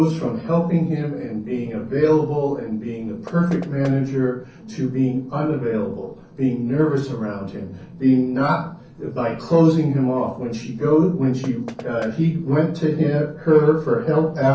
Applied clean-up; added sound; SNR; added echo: neural separator model SepFormer DNS4.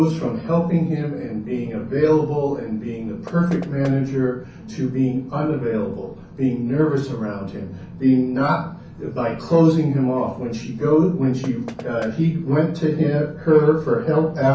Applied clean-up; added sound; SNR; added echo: none; Knock; 18 dB; reverberation time 0.6 s.